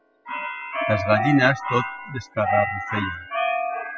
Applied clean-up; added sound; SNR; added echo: classical method spectral subtraction.